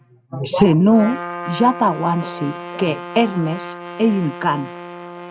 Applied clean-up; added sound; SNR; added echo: none; Trumpet; 12 dB; none.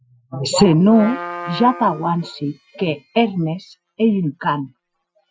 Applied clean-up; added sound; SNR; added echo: classical method Wiener filter.